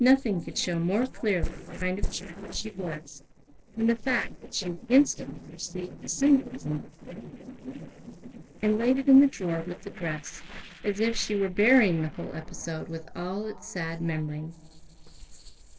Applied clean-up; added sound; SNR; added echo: neural separator model SepFormer DNS4.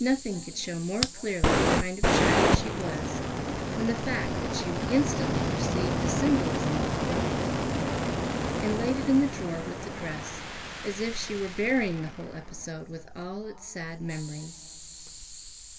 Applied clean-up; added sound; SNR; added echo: none; Fire; -2 dB; reverberation time 2.3 s.